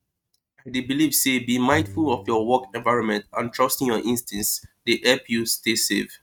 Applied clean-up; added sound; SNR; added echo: neural mask model RNNoise.